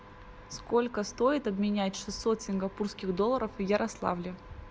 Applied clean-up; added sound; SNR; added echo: none; none; none; none.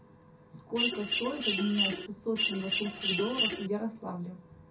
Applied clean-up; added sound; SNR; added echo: none; Mechanisms; -5 dB; reverberation time 0.3 s.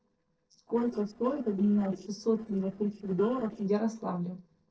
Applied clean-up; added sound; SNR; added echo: neural separator model SepFormer DNS4.